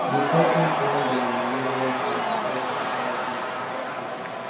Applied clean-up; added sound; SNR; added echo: none; Crowd / Cheering; -5 dB; reverberation time 0.5 s.